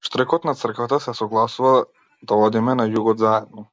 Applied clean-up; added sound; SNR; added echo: none; none; none; none.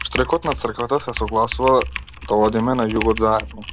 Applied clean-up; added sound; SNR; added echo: none; Typing; 10 dB; none.